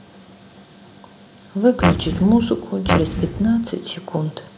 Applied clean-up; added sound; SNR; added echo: none; Fart; 1 dB; none.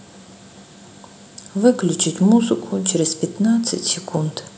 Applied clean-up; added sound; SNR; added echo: none; none; none; none.